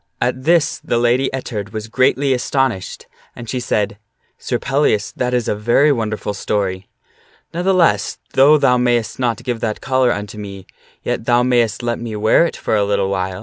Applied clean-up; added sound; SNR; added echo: none; none; none; none.